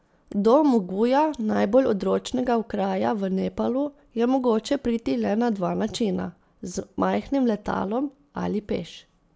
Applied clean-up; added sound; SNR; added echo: none; none; none; none.